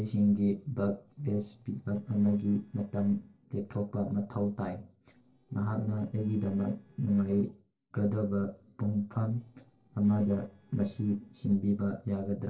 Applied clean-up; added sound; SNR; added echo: neural separator model SepFormer DNS4.